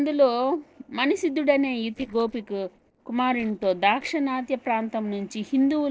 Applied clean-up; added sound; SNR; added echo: neural separator model SepFormer DNS4.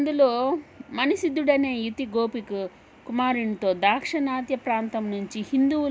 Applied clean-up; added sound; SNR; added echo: none; none; none; none.